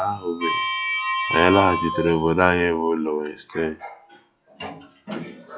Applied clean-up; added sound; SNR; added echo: classical method log-MMSE.